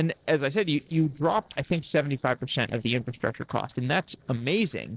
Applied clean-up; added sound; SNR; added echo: neural separator model SepFormer DNS4.